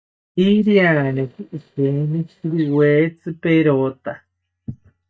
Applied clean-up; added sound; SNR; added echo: neural mask model DeepFilterNet 3.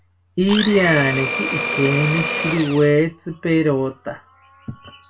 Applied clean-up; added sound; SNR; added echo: none; Domestic sounds, home sounds; 2 dB; reverberation time 0.2 s.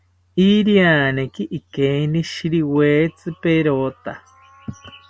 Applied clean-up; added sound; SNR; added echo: none; none; none; none.